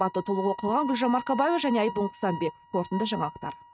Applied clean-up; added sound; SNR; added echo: neural mask model RNNoise.